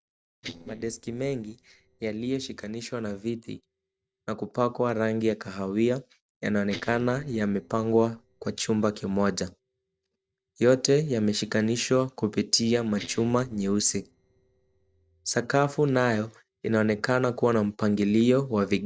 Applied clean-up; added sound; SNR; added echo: neural separator model SepFormer DNS4.